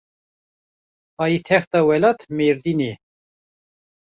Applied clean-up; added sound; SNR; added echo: none; none; none; none.